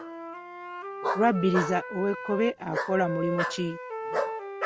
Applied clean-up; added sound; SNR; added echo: none; Wind instrument, woodwind instrument + Bark; 3 dB; none.